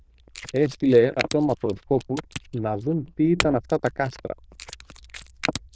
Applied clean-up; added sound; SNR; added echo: neural diffusion model UNIVERSE++.